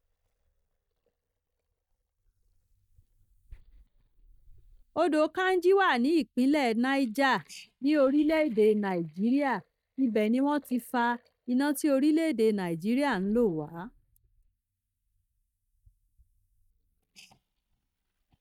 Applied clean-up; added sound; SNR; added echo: neural mask model DeepFilterNet 3.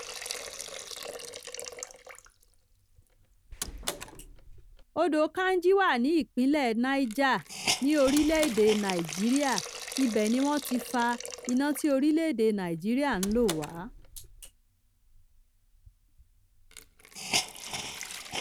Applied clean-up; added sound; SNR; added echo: none; Door + Hiss; 10 dB; none.